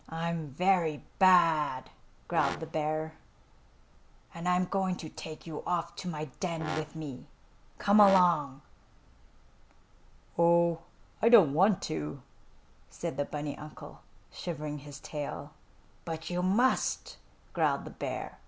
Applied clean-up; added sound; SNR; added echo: none; Brass instrument; 11 dB; none.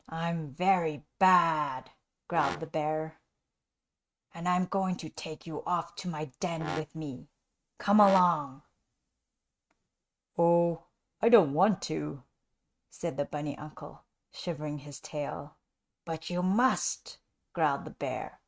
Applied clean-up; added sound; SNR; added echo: neural mask model RNNoise.